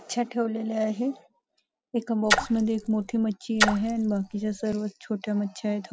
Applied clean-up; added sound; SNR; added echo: none; Splash, splatter; 2 dB; none.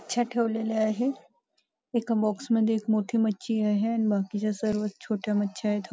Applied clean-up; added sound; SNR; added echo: none; none; none; none.